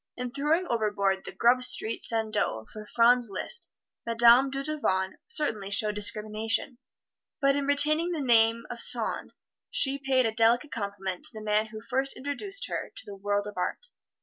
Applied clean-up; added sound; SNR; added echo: none; none; none; none.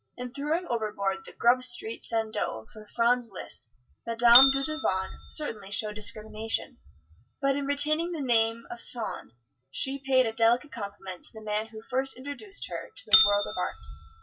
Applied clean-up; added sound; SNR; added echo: classical method WPE with log-MMSE.